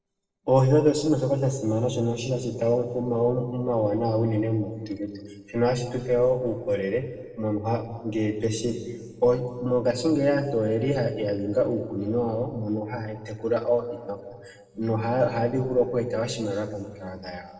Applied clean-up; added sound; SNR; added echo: neural separator model SepFormer DNS4.